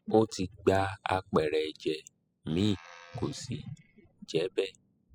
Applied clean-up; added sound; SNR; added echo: classical method spectral subtraction.